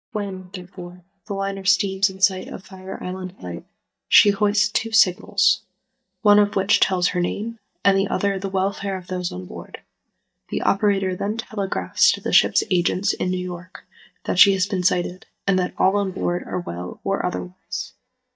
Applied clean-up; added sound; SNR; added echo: neural mask model DeepFilterNet 3.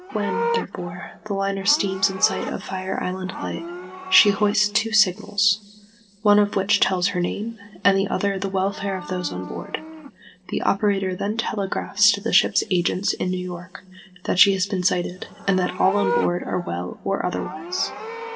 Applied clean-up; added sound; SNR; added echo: none; Livestock, farm animals, working animals; 11 dB; reverberation time 1.9 s.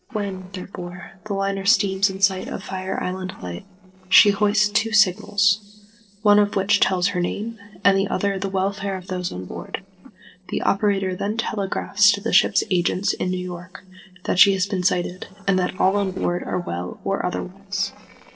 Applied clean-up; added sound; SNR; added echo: neural separator model SepFormer DNS4.